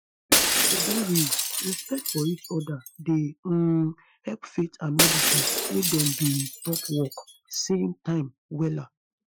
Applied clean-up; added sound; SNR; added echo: classical method Wiener filter.